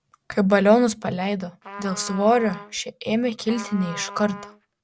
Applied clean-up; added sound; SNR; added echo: none; Trumpet; 16 dB; none.